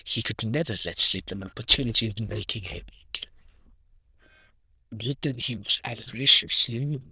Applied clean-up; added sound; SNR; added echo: neural diffusion model UNIVERSE++.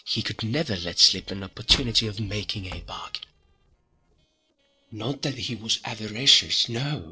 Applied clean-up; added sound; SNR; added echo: neural separator model SepFormer DNS4.